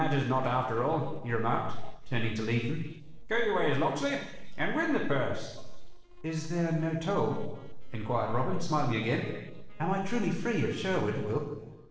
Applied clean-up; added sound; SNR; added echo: neural separator model SepFormer DNS4.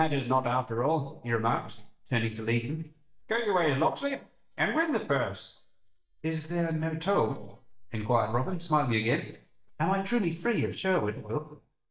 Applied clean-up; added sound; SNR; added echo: neural mask model DeepFilterNet 3.